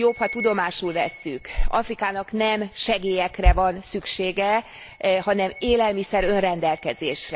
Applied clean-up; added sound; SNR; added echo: none; Wind chime; 8 dB; none.